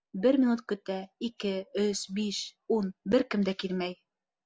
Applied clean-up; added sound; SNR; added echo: none; none; none; none.